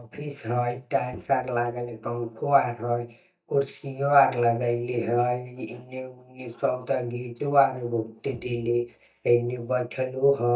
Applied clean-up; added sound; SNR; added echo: neural mask model DeepFilterNet 3.